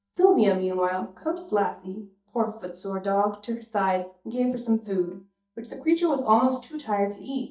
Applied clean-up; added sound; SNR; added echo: neural mask model DeepFilterNet 3.